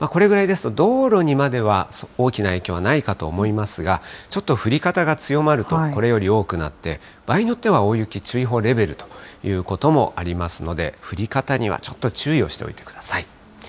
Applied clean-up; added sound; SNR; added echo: none; none; none; none.